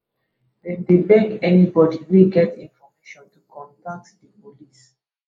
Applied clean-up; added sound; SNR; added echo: neural mask model Resemble Enhance denoiser.